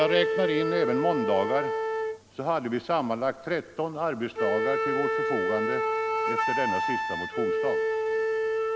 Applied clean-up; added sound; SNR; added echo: none; Wind instrument, woodwind instrument; -1 dB; none.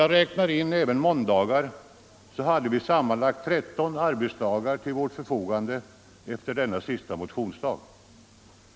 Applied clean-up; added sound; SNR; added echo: none; none; none; none.